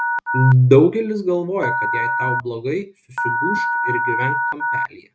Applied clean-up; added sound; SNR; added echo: neural mask model RNNoise.